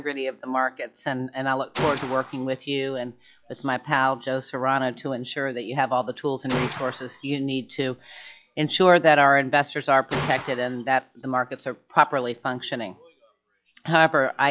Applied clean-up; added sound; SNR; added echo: classical method log-MMSE.